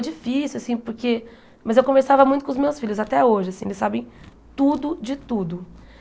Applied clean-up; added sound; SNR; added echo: none; none; none; none.